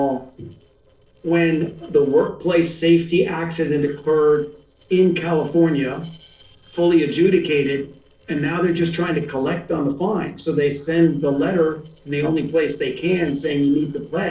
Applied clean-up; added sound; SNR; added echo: neural separator model SepFormer DNS4.